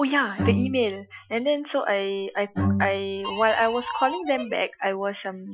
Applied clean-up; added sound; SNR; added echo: classical method Wiener filter.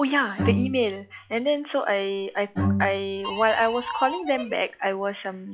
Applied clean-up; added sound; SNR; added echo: classical method log-MMSE.